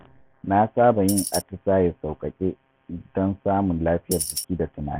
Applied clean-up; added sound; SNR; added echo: none; Tambourine; 5 dB; none.